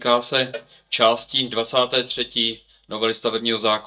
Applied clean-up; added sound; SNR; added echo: neural mask model DeepFilterNet 3.